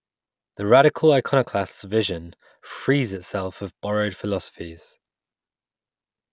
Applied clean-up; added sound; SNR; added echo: none; none; none; none.